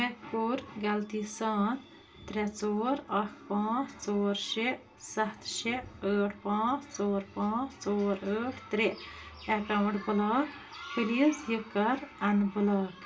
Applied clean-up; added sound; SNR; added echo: none; none; none; reverberation time 0.2 s.